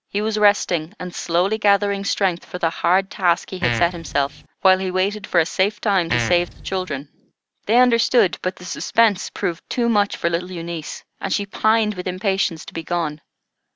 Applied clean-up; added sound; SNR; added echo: none; Fart; 6 dB; none.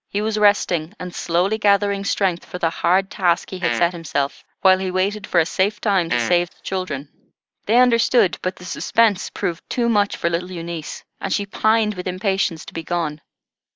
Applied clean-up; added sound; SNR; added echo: neural mask model Resemble Enhance denoiser.